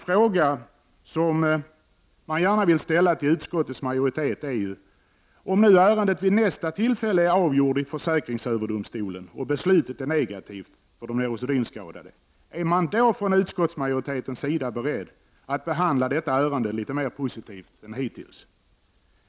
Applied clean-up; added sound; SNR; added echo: none; none; none; none.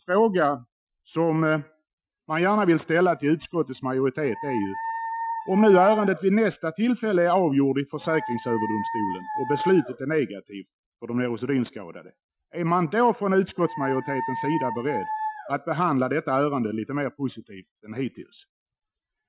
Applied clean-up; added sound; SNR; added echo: classical method Wiener filter.